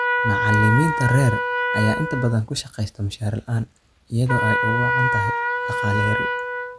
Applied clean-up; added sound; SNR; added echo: none; Trumpet; 1 dB; none.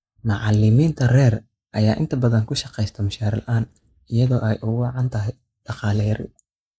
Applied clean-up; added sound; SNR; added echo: neural mask model Resemble Enhance denoiser.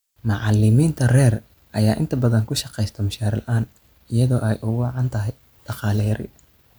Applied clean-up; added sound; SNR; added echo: none; none; none; none.